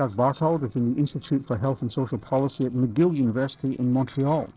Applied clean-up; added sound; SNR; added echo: neural separator model SepFormer DNS4.